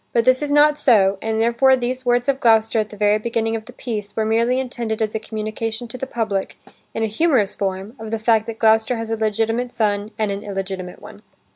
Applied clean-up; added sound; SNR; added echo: none; none; none; none.